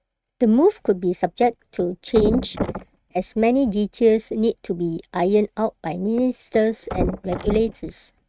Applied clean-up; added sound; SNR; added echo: neural mask model RNNoise.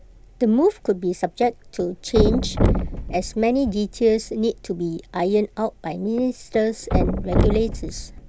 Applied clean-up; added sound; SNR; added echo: none; Thump, thud; 3 dB; none.